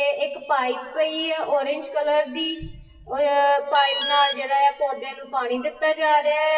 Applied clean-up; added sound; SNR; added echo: classical method WPE with log-MMSE.